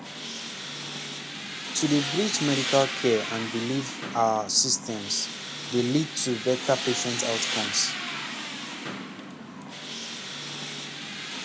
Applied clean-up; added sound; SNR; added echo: none; Tools; 5 dB; none.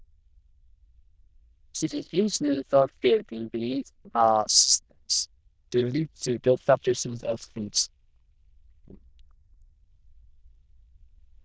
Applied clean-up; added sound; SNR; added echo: neural diffusion model UNIVERSE++.